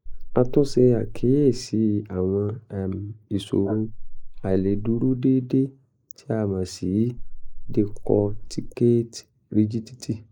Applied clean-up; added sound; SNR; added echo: neural mask model Resemble Enhance denoiser.